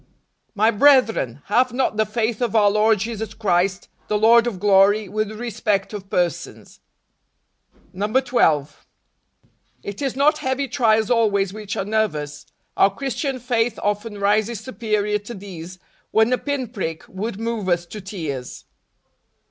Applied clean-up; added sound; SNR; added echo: none; none; none; none.